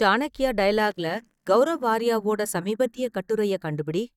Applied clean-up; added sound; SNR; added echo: neural mask model DeepFilterNet 3.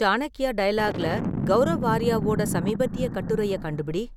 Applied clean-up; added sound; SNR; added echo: none; Boom; 5 dB; none.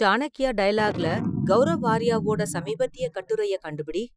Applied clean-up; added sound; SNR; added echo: classical method Wiener filter.